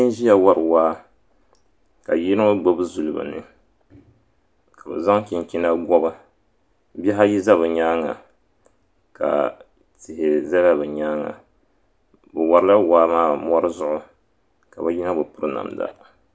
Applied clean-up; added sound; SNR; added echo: none; none; none; none.